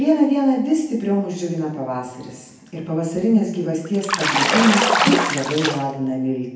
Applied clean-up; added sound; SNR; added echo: none; Bathtub (filling or washing) / Splash, splatter; -1 dB; reverberation time 0.9 s.